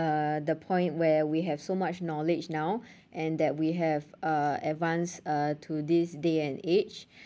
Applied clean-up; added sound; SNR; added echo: none; none; none; none.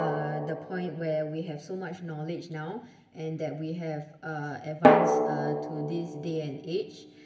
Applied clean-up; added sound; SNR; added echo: none; Drum; -4 dB; reverberation time 0.7 s.